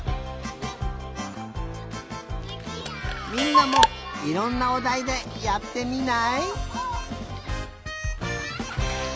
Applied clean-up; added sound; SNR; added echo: none; Clock; -1 dB; none.